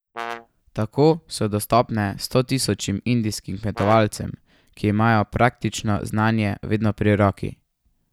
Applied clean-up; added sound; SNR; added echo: none; Brass instrument; 15 dB; none.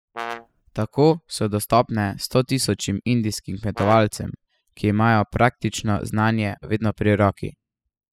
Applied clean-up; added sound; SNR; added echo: classical method spectral subtraction.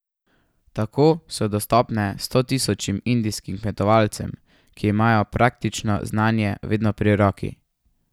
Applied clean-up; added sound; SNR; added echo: none; none; none; none.